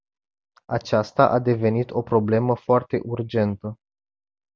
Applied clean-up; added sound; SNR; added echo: none; none; none; none.